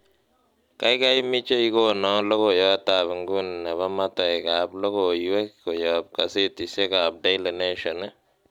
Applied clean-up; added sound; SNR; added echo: none; none; none; none.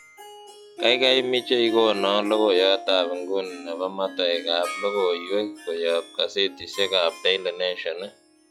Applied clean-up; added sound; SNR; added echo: classical method log-MMSE.